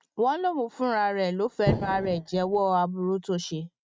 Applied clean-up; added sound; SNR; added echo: neural mask model RNNoise.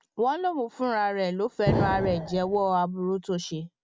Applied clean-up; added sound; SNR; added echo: none; Explosion; 3 dB; none.